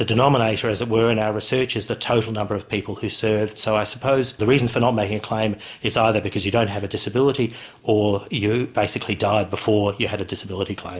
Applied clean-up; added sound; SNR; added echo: none; none; none; reverberation time 0.5 s.